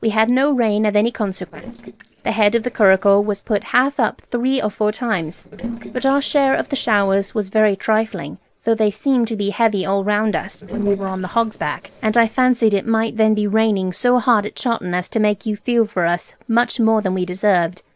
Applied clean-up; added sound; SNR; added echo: neural separator model SepFormer DNS4.